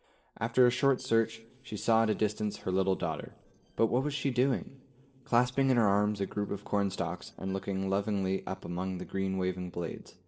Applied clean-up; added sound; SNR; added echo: neural separator model SepFormer DNS4.